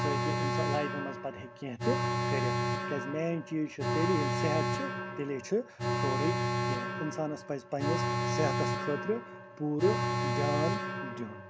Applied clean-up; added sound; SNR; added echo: none; Alarm; -2 dB; none.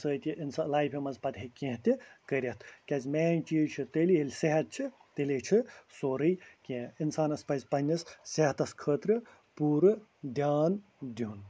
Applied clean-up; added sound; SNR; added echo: none; none; none; none.